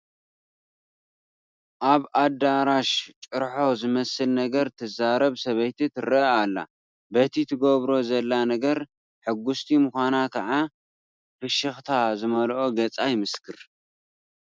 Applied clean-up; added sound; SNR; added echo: none; none; none; none.